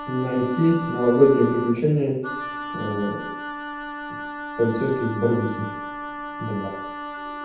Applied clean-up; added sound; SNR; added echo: none; Wind instrument, woodwind instrument; 9 dB; reverberation time 0.9 s.